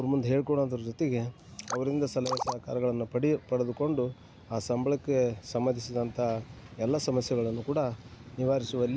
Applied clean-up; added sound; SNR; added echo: none; none; none; none.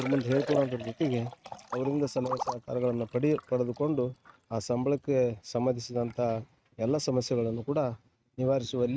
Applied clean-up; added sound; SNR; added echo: neural mask model RNNoise.